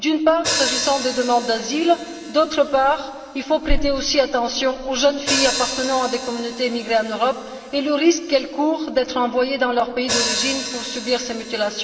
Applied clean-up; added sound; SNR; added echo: none; Hi-hat; 9 dB; reverberation time 2.4 s.